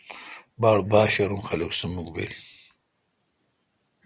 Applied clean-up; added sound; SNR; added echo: none; none; none; none.